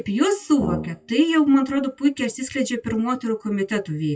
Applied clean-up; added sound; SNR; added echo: classical method WPE with log-MMSE.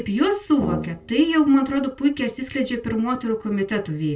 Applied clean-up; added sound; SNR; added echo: none; Brass instrument; 10 dB; reverberation time 0.2 s.